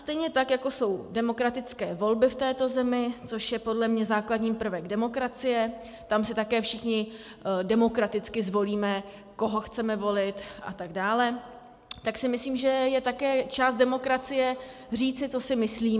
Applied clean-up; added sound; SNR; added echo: none; none; none; none.